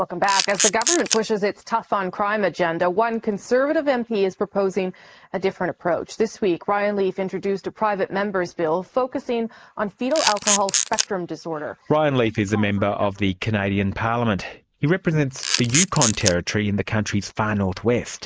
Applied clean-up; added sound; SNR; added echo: neural mask model Resemble Enhance denoiser.